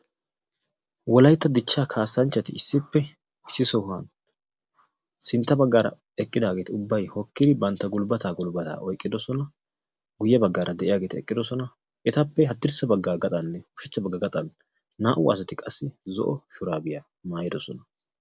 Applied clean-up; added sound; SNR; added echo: none; none; none; none.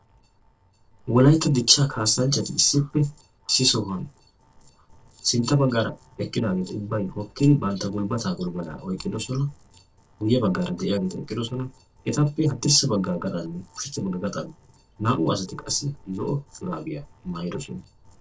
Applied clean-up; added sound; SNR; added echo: neural separator model SepFormer DNS4.